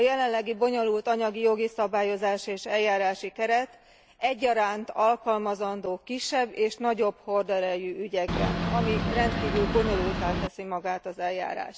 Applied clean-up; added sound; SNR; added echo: none; Boat, Water vehicle; 1 dB; none.